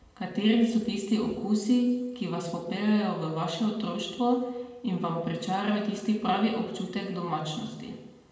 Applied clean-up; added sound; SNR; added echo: none; none; none; reverberation time 1.0 s.